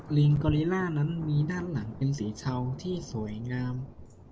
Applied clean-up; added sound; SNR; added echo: none; Thunder; 16 dB; none.